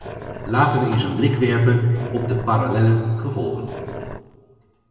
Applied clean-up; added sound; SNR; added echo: none; Growling; 15 dB; reverberation time 2.1 s.